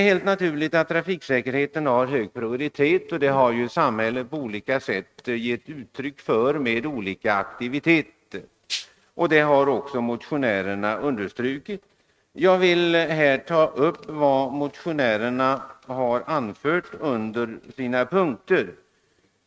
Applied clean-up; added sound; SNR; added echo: neural mask model RNNoise.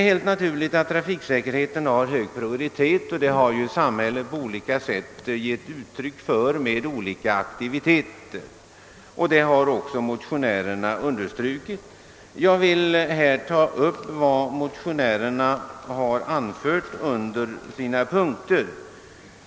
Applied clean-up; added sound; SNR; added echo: none; none; none; none.